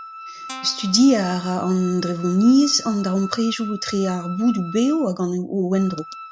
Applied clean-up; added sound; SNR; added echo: none; Wind instrument, woodwind instrument + Guitar; 16 dB; none.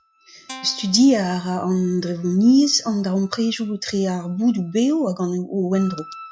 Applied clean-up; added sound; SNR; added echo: classical method log-MMSE.